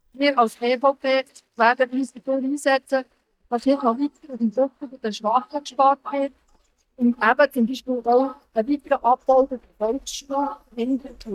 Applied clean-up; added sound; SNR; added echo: neural mask model DeepFilterNet 3.